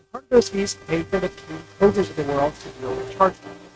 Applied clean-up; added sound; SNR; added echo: neural mask model RNNoise.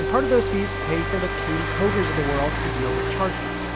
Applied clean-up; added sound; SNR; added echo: none; Rain + Bowed string instrument; -1 dB; none.